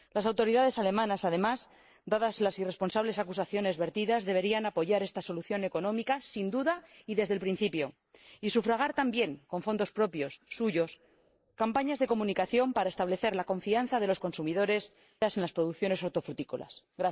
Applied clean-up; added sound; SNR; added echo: neural mask model Resemble Enhance denoiser.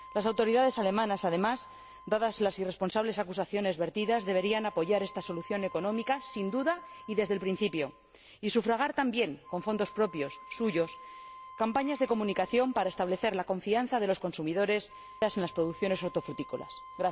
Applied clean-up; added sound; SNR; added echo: none; Wind instrument, woodwind instrument; 19 dB; none.